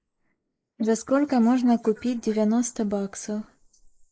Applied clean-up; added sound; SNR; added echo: neural mask model Resemble Enhance denoiser.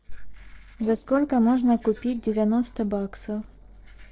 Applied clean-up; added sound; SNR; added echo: neural separator model SepFormer DNS4.